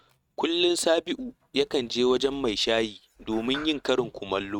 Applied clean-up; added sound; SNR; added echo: neural mask model RNNoise.